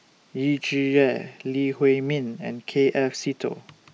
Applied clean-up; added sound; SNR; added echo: none; none; none; none.